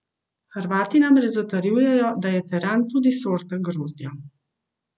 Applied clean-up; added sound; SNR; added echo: none; none; none; none.